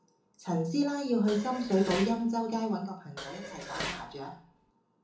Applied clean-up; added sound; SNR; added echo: none; Dishes, pots, and pans; 10 dB; reverberation time 0.7 s.